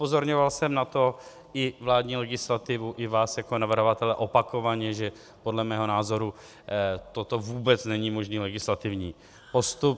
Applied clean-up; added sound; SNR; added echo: none; none; none; none.